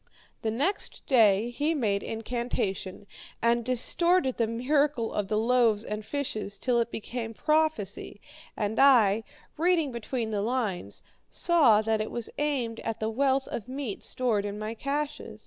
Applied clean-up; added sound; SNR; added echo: none; none; none; none.